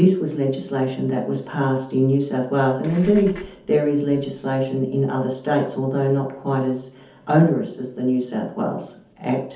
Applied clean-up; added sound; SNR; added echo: none; Engine / Car; 16 dB; reverberation time 0.6 s.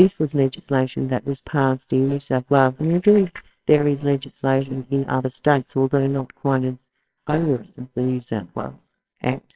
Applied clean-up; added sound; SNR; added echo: neural separator model SepFormer WHAMR!.